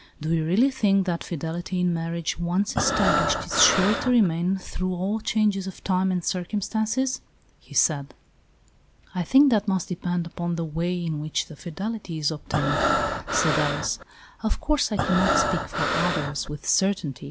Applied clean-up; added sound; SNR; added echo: none; Breathing; 0 dB; none.